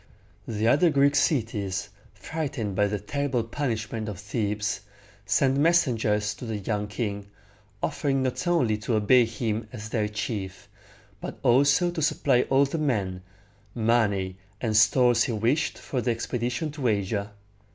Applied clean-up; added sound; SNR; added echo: none; none; none; none.